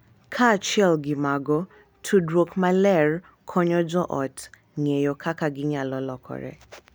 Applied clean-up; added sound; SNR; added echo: none; none; none; none.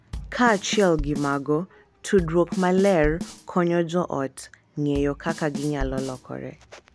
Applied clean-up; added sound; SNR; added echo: none; Bass drum / Snare drum / Drum kit; 11 dB; none.